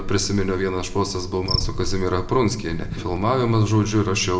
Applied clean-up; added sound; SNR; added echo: none; Cricket; 15 dB; reverberation time 0.7 s.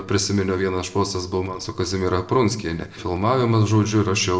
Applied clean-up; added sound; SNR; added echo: neural separator model SepFormer DNS4.